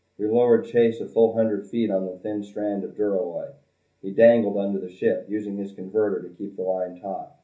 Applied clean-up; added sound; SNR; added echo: none; none; none; reverberation time 0.3 s.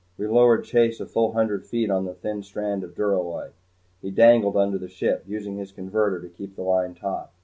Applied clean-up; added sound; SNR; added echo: none; none; none; none.